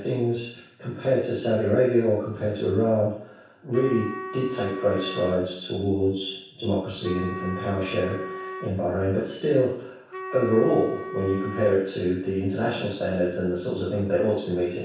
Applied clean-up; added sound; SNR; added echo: none; Wind instrument, woodwind instrument; 12 dB; reverberation time 0.7 s.